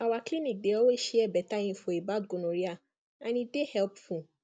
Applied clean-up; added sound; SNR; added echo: none; none; none; none.